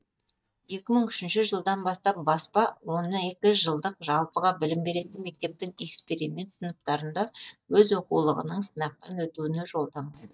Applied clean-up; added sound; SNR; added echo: neural mask model DeepFilterNet 3.